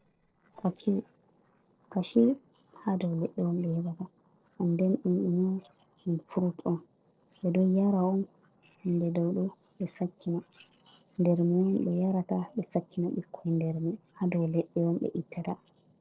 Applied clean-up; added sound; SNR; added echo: neural separator model SepFormer DNS4.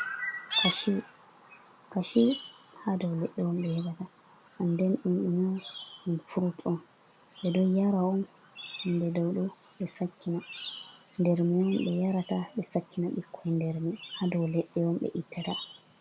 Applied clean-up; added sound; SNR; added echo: none; Chirp, tweet; 12 dB; none.